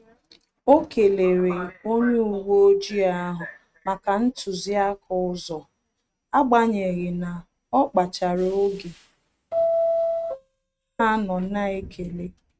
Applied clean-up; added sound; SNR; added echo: neural mask model RNNoise.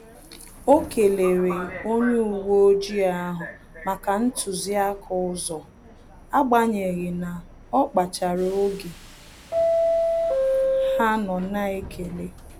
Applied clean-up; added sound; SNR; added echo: none; Subway, metro, underground; 5 dB; none.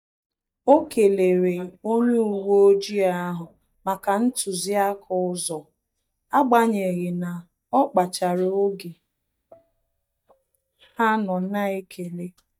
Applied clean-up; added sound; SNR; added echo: neural mask model DeepFilterNet 3.